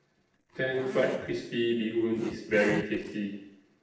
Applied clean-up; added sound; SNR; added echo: neural separator model SepFormer DNS4.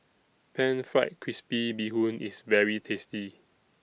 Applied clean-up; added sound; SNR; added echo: none; none; none; none.